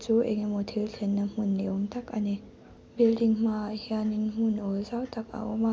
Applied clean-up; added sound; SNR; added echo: none; none; none; none.